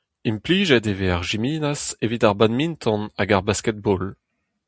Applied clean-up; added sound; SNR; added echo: none; none; none; none.